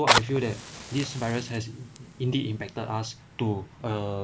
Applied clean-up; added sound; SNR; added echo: none; Fire; 2 dB; none.